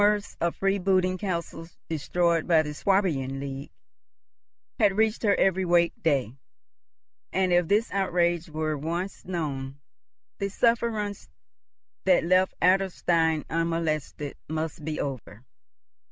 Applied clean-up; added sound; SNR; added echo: none; none; none; none.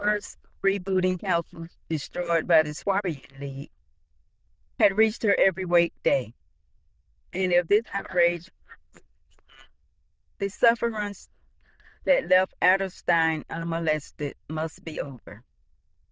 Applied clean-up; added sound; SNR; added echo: neural diffusion model UNIVERSE++.